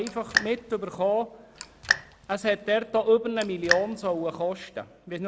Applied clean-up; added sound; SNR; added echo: none; Raindrop; 4 dB; none.